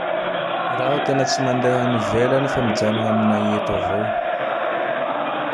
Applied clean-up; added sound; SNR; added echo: none; Crowd; -1 dB; none.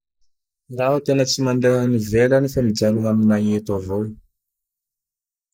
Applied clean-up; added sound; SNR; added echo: neural mask model Resemble Enhance denoiser.